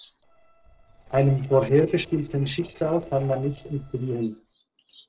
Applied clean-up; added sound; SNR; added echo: neural separator model SepFormer DNS4.